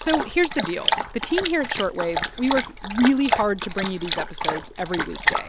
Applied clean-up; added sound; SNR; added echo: none; Dog; 1 dB; none.